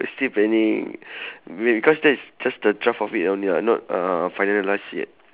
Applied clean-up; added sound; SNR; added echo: none; none; none; none.